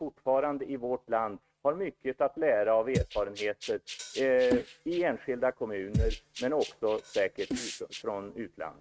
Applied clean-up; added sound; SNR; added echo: neural mask model RNNoise.